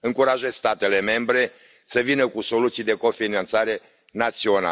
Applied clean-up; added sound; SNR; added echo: none; none; none; none.